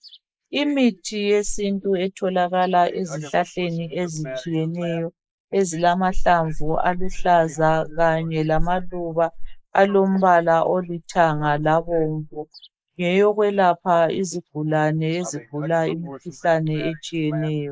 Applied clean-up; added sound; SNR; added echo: neural mask model Resemble Enhance denoiser.